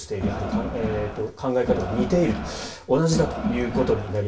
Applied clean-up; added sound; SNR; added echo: none; Crowd; 4 dB; reverberation time 0.2 s.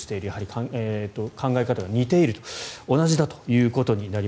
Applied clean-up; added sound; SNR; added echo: none; none; none; none.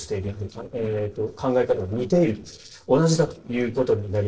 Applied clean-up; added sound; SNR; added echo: neural separator model SepFormer DNS4.